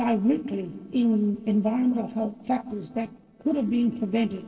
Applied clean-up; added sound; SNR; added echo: neural separator model SepFormer DNS4.